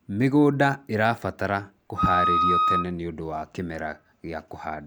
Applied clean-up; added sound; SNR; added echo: none; Wind instrument, woodwind instrument; -3 dB; none.